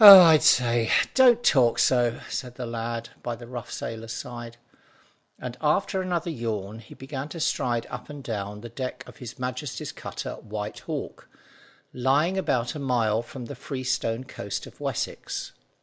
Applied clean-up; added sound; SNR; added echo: none; none; none; none.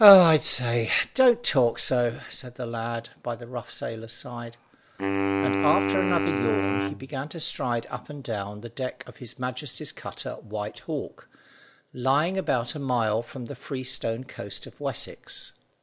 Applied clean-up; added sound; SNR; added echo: none; Wind instrument, woodwind instrument; 2 dB; none.